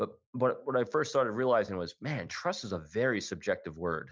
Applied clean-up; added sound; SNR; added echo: none; none; none; none.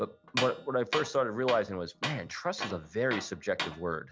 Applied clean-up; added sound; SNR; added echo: none; Tools; 8 dB; none.